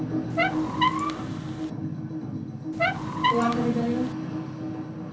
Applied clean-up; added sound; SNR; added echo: none; Squeak; -1 dB; reverberation time 0.6 s.